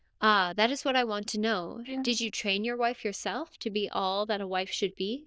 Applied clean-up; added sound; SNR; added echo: neural diffusion model UNIVERSE++.